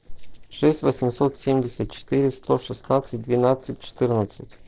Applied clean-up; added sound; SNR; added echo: neural separator model SepFormer DNS4.